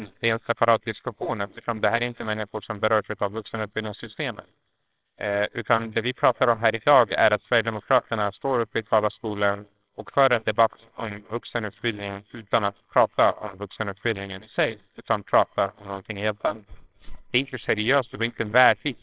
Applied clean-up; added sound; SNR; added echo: neural separator model SepFormer WHAMR!.